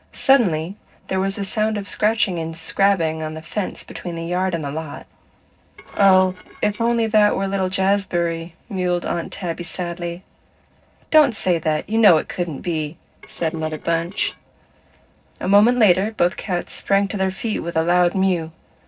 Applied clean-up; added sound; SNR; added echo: neural separator model SepFormer DNS4.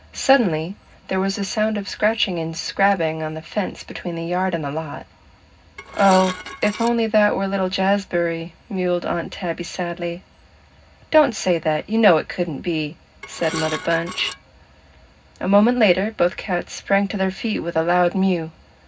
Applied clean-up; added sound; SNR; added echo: none; Dishes, pots, and pans / Glass; 10 dB; reverberation time 0.4 s.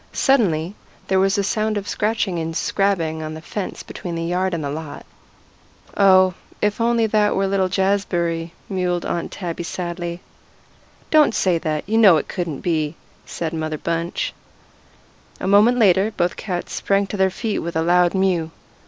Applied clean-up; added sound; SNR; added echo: none; none; none; none.